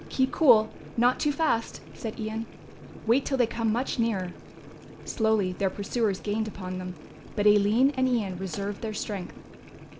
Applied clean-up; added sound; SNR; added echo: none; Boiling; 16 dB; none.